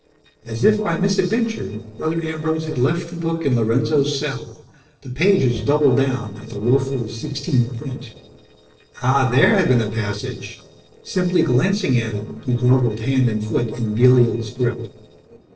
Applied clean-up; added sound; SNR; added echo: neural separator model SepFormer DNS4.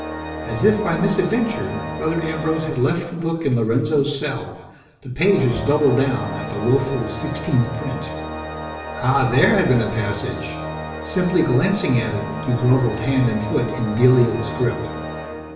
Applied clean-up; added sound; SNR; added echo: none; Organ; 9 dB; reverberation time 1.0 s.